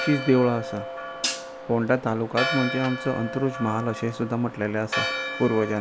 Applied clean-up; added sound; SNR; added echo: none; Hi-hat + Church bell; 6 dB; none.